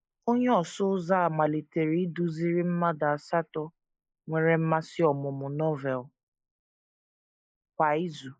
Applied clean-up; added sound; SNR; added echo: neural mask model Resemble Enhance denoiser.